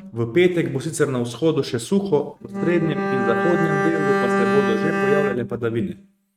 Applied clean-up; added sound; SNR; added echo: neural mask model RNNoise.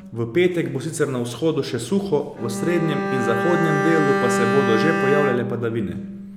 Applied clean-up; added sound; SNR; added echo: none; Bowed string instrument; 3 dB; none.